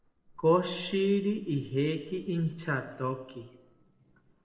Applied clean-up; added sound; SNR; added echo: neural separator model SepFormer DNS4.